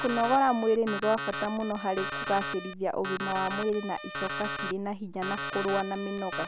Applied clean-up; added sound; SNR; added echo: none; Alarm; 7 dB; none.